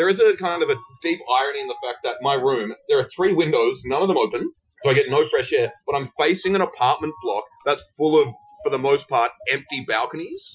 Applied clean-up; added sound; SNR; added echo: classical method Wiener filter.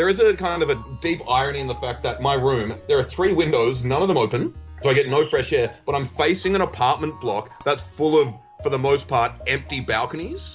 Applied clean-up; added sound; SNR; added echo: none; none; none; none.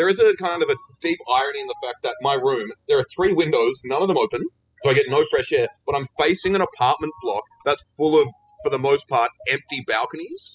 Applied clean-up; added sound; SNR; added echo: classical method spectral subtraction.